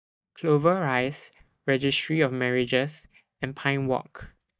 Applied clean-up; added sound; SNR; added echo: neural mask model DeepFilterNet 3.